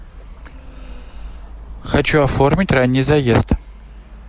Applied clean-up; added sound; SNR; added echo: none; Insect; 17 dB; none.